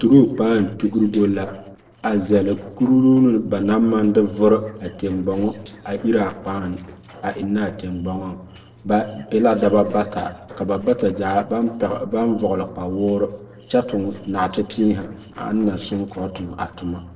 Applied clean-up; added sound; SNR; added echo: neural separator model SepFormer DNS4.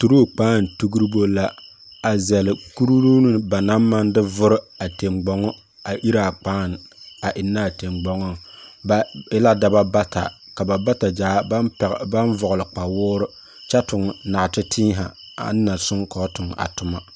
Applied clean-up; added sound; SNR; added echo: none; none; none; none.